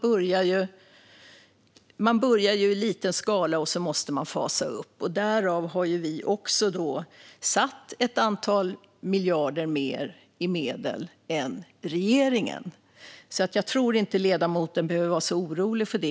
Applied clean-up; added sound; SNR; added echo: none; none; none; none.